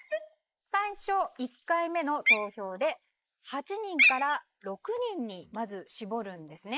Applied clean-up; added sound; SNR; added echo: neural mask model Resemble Enhance denoiser.